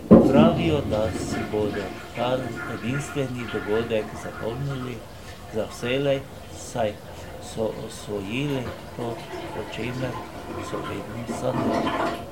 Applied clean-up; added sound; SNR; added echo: none; Toilet flush; -2 dB; none.